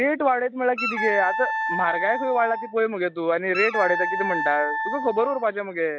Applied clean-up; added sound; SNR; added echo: classical method log-MMSE.